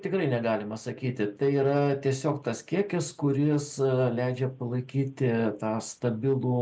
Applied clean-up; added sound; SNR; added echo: none; none; none; none.